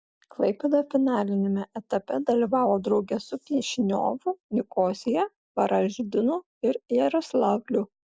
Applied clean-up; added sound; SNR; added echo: none; none; none; none.